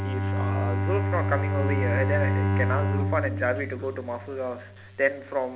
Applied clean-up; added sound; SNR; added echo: none; Bowed string instrument; -3 dB; none.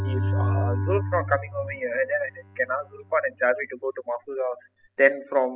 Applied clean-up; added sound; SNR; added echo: classical method spectral subtraction.